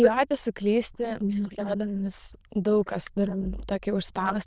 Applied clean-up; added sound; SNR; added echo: neural diffusion model UNIVERSE++.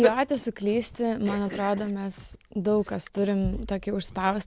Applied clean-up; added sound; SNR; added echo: none; Cough + Scratching (performance technique); 19 dB; none.